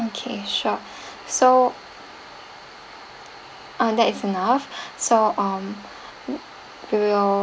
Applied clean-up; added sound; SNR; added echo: none; none; none; none.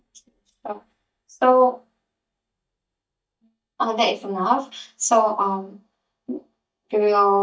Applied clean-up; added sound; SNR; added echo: neural mask model DeepFilterNet 3.